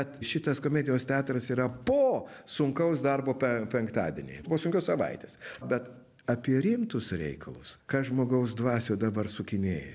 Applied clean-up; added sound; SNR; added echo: none; none; none; none.